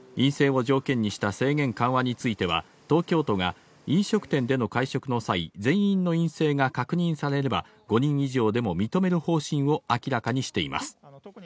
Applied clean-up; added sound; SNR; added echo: none; none; none; none.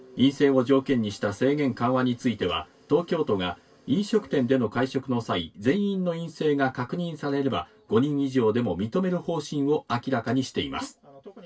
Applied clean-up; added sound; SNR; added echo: none; none; none; reverberation time 0.1 s.